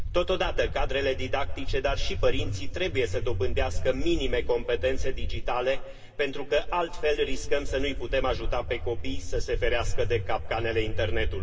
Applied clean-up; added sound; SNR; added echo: none; Walk, footsteps; -1 dB; reverberation time 2.9 s.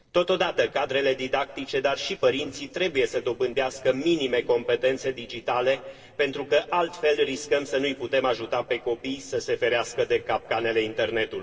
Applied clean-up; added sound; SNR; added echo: neural separator model SepFormer DNS4.